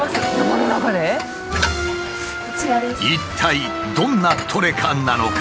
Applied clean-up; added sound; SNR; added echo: none; Dishes, pots, and pans; 13 dB; none.